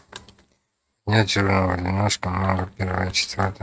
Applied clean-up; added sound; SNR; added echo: neural mask model RNNoise.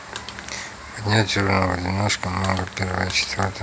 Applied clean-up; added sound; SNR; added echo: none; Crushing; 15 dB; none.